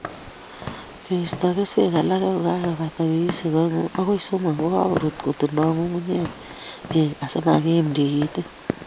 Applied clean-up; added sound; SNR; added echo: none; Walk, footsteps / Siren; 15 dB; none.